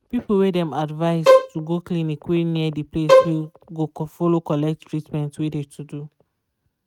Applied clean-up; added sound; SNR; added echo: neural mask model RNNoise.